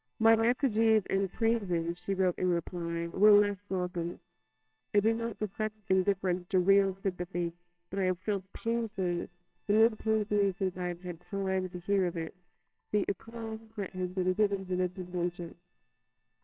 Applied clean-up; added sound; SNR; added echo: neural separator model SepFormer WHAMR!.